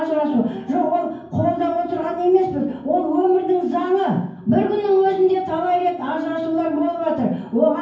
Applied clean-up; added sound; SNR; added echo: none; none; none; reverberation time 0.9 s.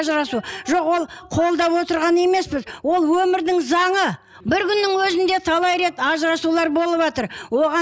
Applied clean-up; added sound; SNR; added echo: none; none; none; none.